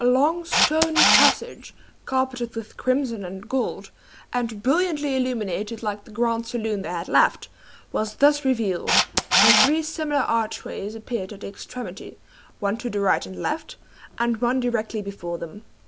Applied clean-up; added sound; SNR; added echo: none; Camera; 4 dB; none.